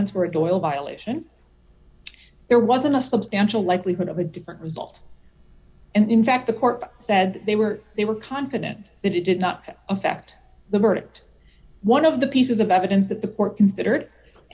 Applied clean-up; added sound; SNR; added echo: none; none; none; none.